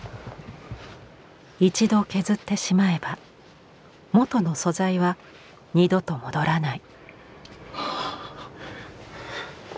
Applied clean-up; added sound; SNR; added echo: none; none; none; none.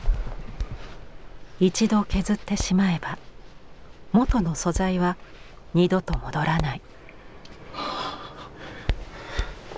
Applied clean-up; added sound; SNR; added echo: none; Hands; 6 dB; none.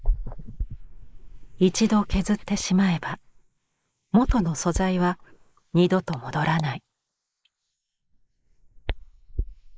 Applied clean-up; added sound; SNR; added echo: neural mask model Resemble Enhance denoiser.